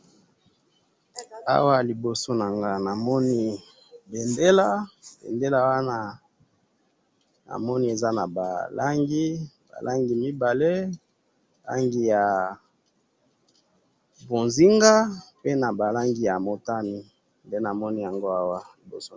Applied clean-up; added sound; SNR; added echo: none; none; none; none.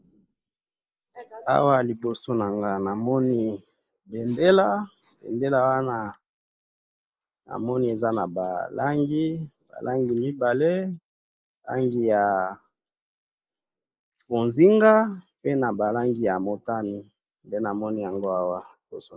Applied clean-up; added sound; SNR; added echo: neural mask model Resemble Enhance denoiser.